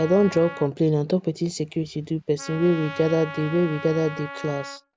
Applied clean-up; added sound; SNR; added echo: none; Trumpet; 15 dB; none.